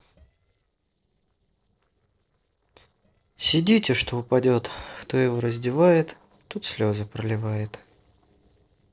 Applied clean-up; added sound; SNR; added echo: neural separator model SepFormer DNS4.